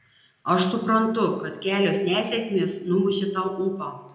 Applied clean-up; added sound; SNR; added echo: none; none; none; reverberation time 0.8 s.